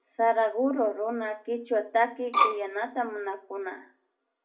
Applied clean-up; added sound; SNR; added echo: none; Bowed string instrument; -2 dB; reverberation time 0.4 s.